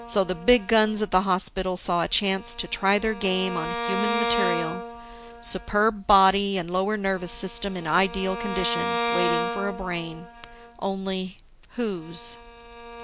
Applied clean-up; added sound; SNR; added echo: none; Bowed string instrument; 7 dB; none.